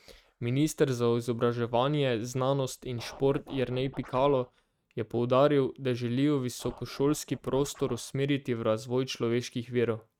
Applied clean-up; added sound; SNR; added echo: neural mask model RNNoise.